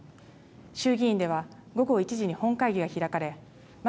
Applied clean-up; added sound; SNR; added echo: none; none; none; none.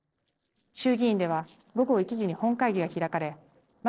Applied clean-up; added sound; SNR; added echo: neural separator model SepFormer DNS4.